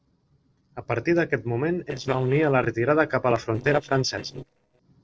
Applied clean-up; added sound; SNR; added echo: neural separator model SepFormer DNS4.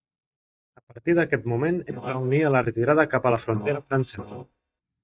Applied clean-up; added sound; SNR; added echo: neural mask model DeepFilterNet 3.